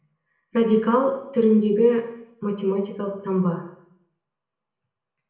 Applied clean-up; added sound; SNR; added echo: none; none; none; reverberation time 0.8 s.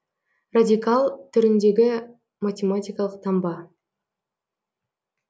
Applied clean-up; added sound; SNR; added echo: none; none; none; none.